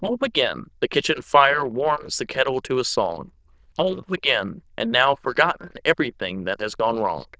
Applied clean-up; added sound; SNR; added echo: neural diffusion model UNIVERSE++.